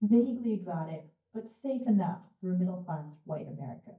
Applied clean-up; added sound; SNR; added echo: neural mask model DeepFilterNet 3.